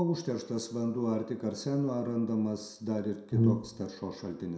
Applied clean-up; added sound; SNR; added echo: none; Brass instrument; -4 dB; reverberation time 0.6 s.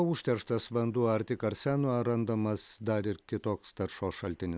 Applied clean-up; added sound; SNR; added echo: none; none; none; none.